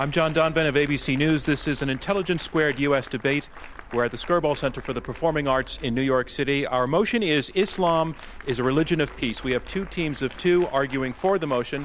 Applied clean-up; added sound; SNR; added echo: none; Applause + Printer; 16 dB; none.